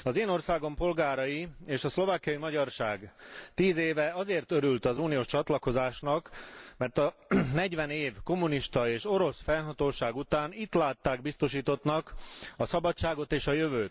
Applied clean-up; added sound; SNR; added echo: none; none; none; none.